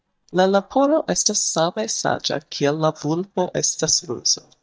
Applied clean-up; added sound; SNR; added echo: neural mask model DeepFilterNet 3.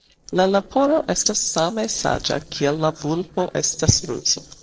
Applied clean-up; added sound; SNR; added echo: neural separator model SepFormer DNS4.